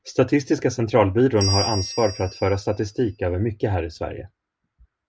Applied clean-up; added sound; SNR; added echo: none; Bell; 9 dB; none.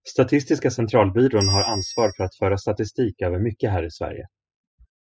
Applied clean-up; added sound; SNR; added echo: classical method spectral subtraction.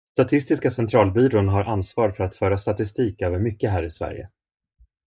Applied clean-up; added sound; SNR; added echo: neural mask model DeepFilterNet 3.